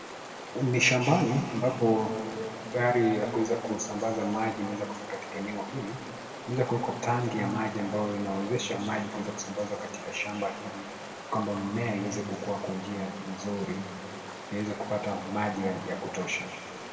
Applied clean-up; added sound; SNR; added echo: none; Stream; 11 dB; reverberation time 2.2 s.